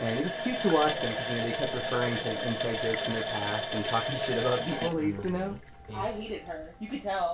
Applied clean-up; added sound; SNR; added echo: none; Water tap, faucet; 3 dB; reverberation time 0.3 s.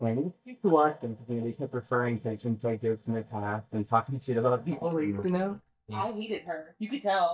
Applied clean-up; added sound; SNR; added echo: neural mask model DeepFilterNet 3.